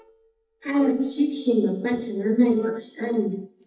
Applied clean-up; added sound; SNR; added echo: neural mask model DeepFilterNet 3.